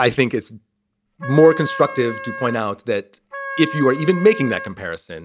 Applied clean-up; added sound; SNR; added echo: none; Wind instrument, woodwind instrument; 11 dB; none.